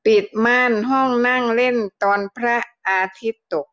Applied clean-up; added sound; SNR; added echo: none; none; none; none.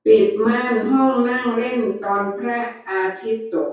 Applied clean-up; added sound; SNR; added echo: none; none; none; reverberation time 0.6 s.